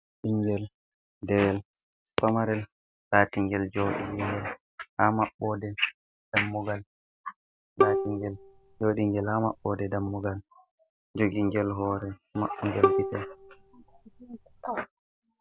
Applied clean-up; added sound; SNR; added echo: none; Bowed string instrument; 1 dB; none.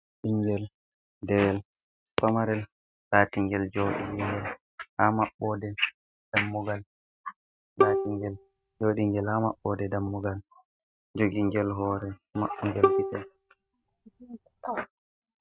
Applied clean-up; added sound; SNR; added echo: neural mask model RNNoise.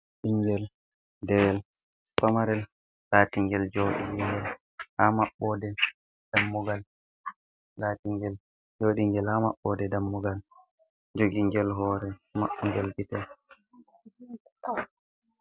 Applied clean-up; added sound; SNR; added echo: none; none; none; none.